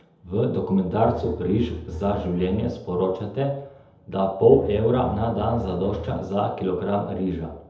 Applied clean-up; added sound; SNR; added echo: none; Bowed string instrument; 12 dB; reverberation time 0.7 s.